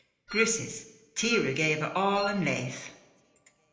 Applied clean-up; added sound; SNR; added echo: none; Wind instrument, woodwind instrument; 11 dB; reverberation time 0.8 s.